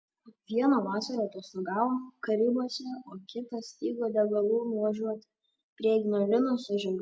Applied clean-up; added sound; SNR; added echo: none; none; none; none.